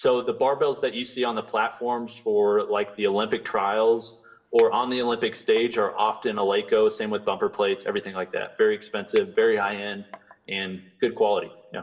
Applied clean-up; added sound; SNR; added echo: none; Chink, clink; 13 dB; reverberation time 0.7 s.